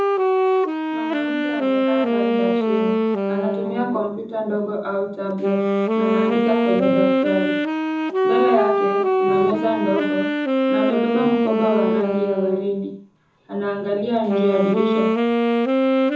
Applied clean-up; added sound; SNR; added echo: none; Wind instrument, woodwind instrument; -4 dB; reverberation time 0.5 s.